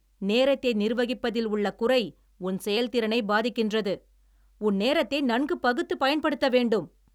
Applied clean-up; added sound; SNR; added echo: none; none; none; none.